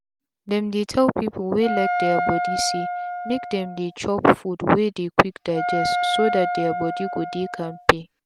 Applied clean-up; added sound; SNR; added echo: none; Wind instrument, woodwind instrument; 3 dB; none.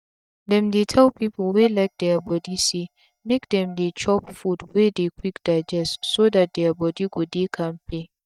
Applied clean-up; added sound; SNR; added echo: neural mask model DeepFilterNet 3.